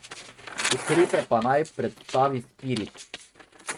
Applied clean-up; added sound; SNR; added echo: neural mask model RNNoise.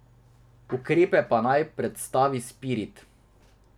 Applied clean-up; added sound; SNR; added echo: none; none; none; none.